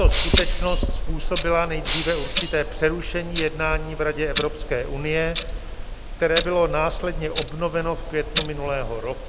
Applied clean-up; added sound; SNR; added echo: none; Clock + Shatter; -1 dB; none.